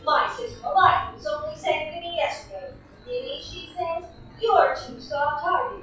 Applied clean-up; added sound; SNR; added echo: classical method WPE with log-MMSE.